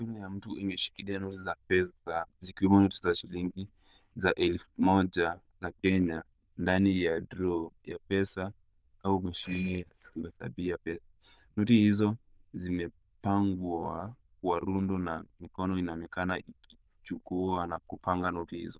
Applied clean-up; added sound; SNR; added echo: neural diffusion model UNIVERSE++.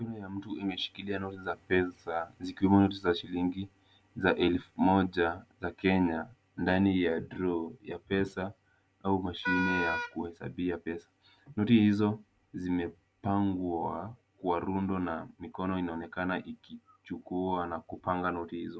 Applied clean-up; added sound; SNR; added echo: none; Wind instrument, woodwind instrument; 3 dB; none.